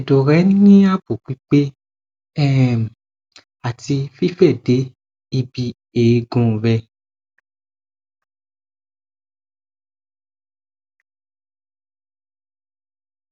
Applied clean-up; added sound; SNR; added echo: none; none; none; none.